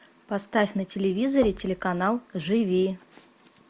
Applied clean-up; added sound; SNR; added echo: none; Knock / Wood / Percussion; 18 dB; none.